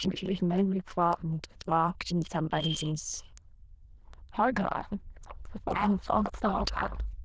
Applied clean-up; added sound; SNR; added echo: neural diffusion model UNIVERSE++.